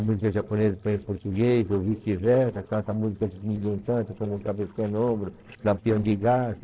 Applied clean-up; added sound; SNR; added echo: neural separator model SepFormer DNS4.